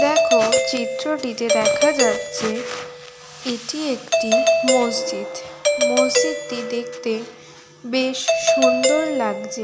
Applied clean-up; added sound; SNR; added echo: none; Doorbell; -3 dB; none.